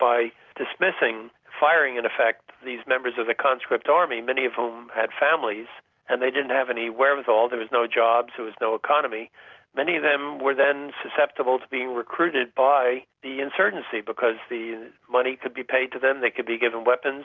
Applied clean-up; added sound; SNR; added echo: none; none; none; none.